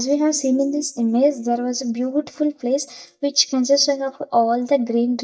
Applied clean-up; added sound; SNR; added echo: neural mask model DeepFilterNet 3.